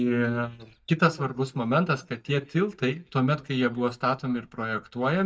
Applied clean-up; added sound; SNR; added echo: neural mask model DeepFilterNet 3.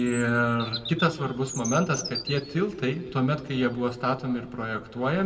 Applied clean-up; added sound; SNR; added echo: none; Bird vocalization, bird call, bird song; 14 dB; reverberation time 1.3 s.